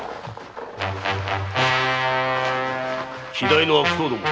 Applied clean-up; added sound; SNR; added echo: none; Thunder; 19 dB; none.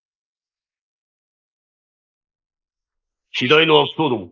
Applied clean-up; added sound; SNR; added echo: neural mask model Resemble Enhance denoiser.